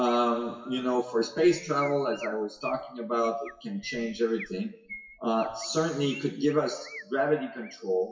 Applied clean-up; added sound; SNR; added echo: classical method WPE with log-MMSE.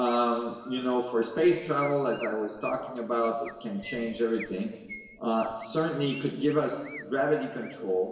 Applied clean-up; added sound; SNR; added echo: none; Chirp, tweet; 19 dB; reverberation time 1.4 s.